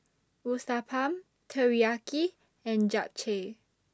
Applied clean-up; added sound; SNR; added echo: none; none; none; none.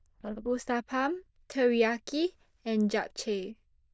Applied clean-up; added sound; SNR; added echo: neural diffusion model UNIVERSE++.